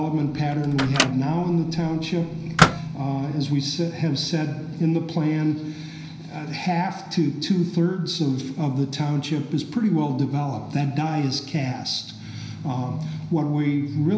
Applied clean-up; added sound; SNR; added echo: none; Microwave oven; 3 dB; reverberation time 0.9 s.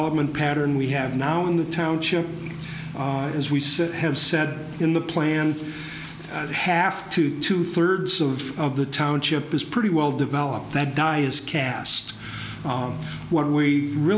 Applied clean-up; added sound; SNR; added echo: none; none; none; none.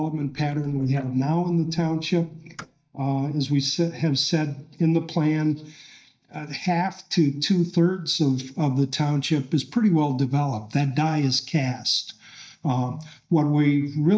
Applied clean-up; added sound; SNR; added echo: neural mask model DeepFilterNet 3.